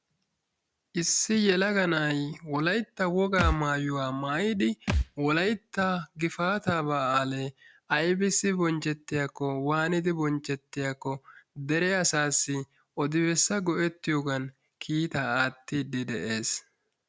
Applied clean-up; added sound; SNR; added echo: none; Thump, thud; 5 dB; none.